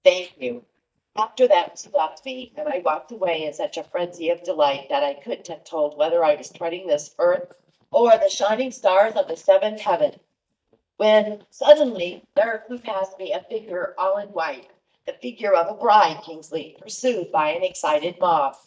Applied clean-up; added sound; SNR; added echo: neural mask model DeepFilterNet 3.